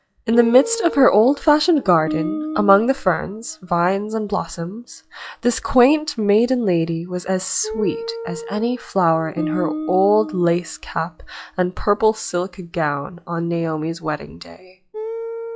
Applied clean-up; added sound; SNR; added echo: classical method log-MMSE.